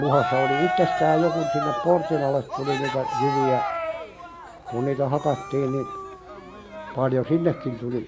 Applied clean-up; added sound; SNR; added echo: none; Cheering; 4 dB; none.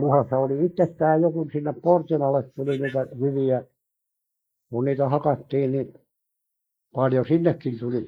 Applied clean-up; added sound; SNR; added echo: neural mask model Resemble Enhance denoiser.